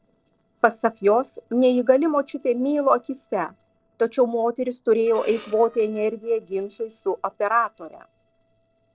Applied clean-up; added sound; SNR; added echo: neural separator model SepFormer DNS4.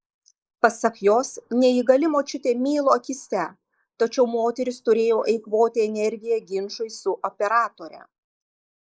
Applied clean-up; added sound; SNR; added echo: neural mask model Resemble Enhance denoiser.